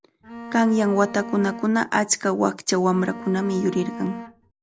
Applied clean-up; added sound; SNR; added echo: none; Bowed string instrument; 13 dB; none.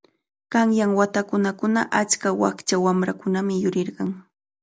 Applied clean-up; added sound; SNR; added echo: none; none; none; none.